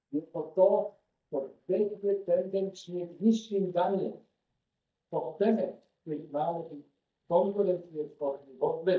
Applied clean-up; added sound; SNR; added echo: neural mask model DeepFilterNet 3.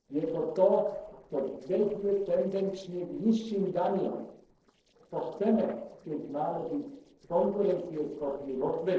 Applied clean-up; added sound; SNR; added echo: neural separator model SepFormer DNS4.